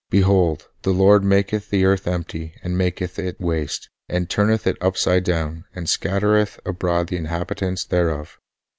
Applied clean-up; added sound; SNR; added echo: none; none; none; none.